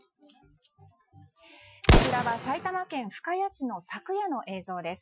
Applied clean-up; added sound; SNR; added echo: classical method Wiener filter.